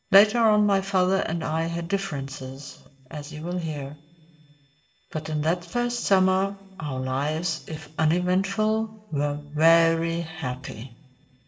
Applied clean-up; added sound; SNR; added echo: neural separator model SepFormer DNS4.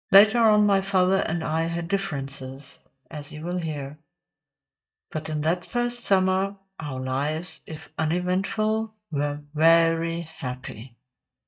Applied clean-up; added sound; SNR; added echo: neural mask model DeepFilterNet 3.